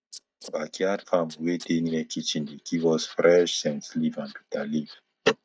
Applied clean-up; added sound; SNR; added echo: neural mask model DeepFilterNet 3.